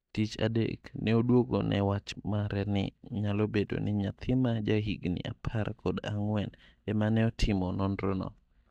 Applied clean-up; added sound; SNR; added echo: neural mask model DeepFilterNet 3.